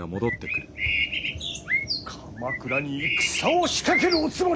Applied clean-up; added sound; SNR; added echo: none; Bird; 1 dB; none.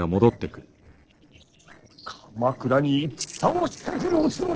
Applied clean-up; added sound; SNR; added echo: neural separator model SepFormer DNS4.